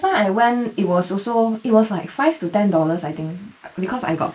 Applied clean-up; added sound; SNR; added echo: neural mask model Resemble Enhance denoiser.